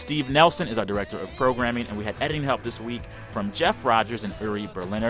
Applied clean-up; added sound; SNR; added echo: none; none; none; none.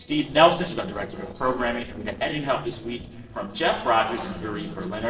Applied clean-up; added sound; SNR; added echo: neural separator model SepFormer DNS4.